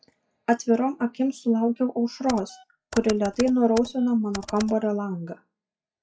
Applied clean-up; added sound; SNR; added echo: classical method WPE with log-MMSE.